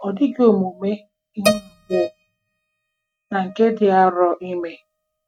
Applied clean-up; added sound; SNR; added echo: neural mask model RNNoise.